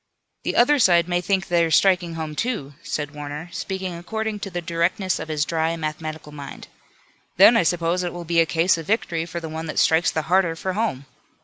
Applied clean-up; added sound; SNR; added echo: none; none; none; none.